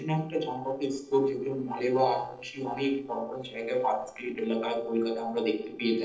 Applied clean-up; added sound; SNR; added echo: neural separator model SepFormer DNS4.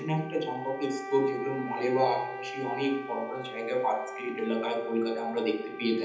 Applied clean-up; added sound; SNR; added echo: none; Wind instrument, woodwind instrument; 10 dB; reverberation time 1.3 s.